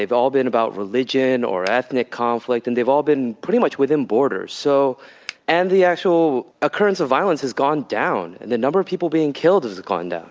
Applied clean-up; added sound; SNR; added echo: none; Finger snapping; 18 dB; none.